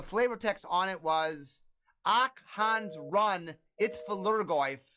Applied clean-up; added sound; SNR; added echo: classical method log-MMSE.